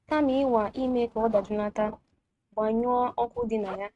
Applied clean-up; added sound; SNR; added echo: neural mask model RNNoise.